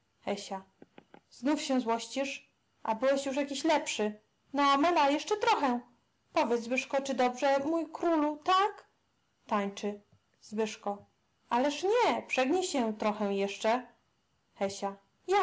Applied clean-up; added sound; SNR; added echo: none; none; none; none.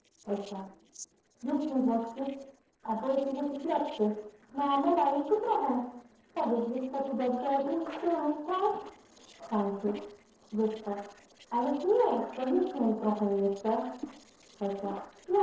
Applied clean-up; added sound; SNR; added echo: neural separator model SepFormer DNS4.